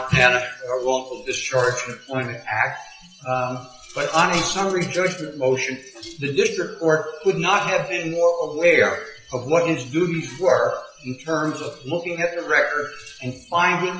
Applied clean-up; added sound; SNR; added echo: classical method WPE with log-MMSE.